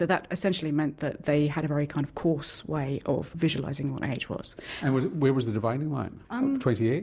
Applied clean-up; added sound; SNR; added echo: none; none; none; none.